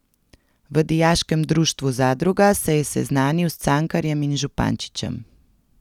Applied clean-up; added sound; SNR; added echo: none; none; none; none.